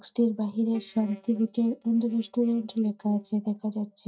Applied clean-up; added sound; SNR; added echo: neural mask model DeepFilterNet 3.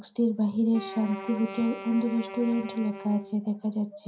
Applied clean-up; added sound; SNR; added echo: none; Wind instrument, woodwind instrument; 13 dB; reverberation time 0.3 s.